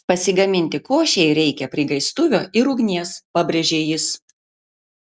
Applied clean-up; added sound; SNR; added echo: none; none; none; none.